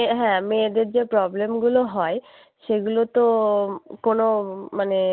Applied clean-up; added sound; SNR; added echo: none; none; none; none.